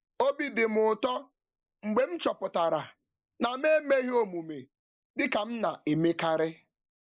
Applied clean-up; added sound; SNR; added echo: neural mask model Resemble Enhance denoiser.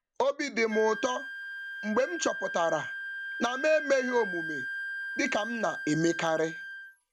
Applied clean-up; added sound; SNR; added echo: none; Wind instrument, woodwind instrument; 7 dB; none.